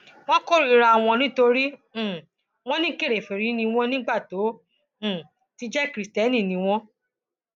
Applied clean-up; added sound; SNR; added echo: none; none; none; none.